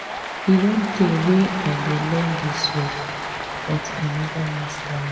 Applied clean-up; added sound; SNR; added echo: none; Cheering; 6 dB; reverberation time 2.1 s.